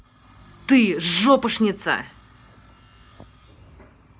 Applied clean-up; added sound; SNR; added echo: none; none; none; none.